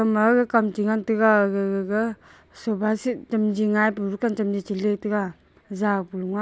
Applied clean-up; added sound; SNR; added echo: none; none; none; none.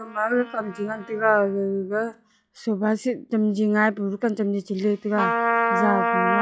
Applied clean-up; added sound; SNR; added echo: classical method log-MMSE.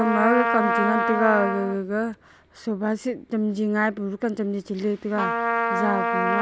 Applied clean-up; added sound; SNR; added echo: none; Trumpet; 2 dB; none.